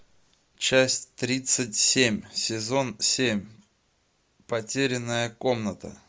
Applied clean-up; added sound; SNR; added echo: none; none; none; none.